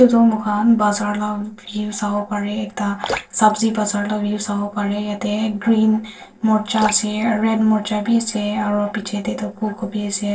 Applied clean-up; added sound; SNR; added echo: neural separator model SepFormer DNS4.